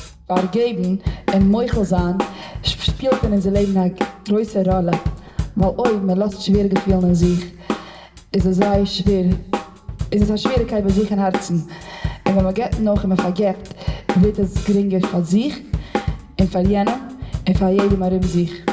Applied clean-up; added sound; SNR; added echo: none; Drum kit; 6 dB; reverberation time 1.2 s.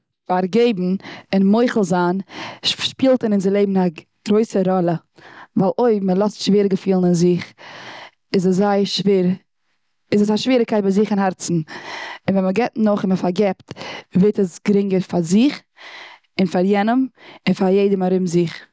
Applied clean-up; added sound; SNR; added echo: none; none; none; none.